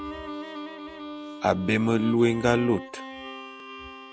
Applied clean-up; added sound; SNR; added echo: none; Bowed string instrument; 11 dB; none.